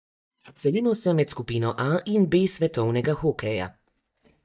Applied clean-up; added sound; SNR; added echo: neural mask model DeepFilterNet 3.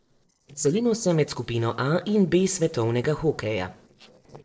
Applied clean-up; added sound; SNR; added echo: neural separator model SepFormer DNS4.